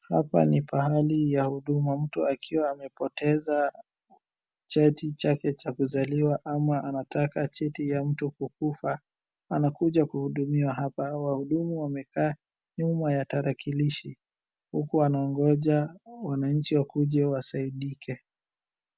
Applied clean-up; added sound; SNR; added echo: none; none; none; none.